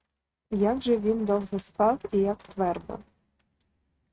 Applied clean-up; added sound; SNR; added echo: neural mask model RNNoise.